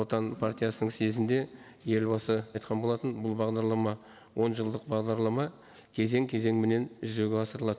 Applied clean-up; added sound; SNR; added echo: none; none; none; none.